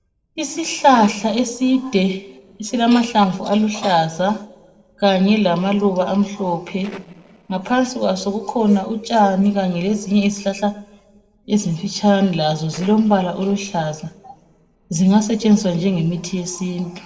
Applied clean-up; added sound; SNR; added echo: neural separator model SepFormer DNS4.